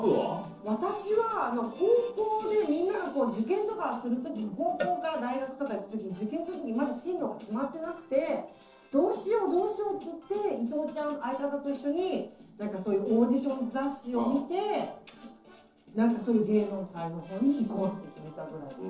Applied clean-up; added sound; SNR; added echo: neural separator model SepFormer DNS4.